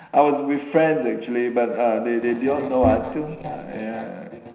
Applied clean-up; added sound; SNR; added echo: none; Bowed string instrument; 7 dB; reverberation time 0.9 s.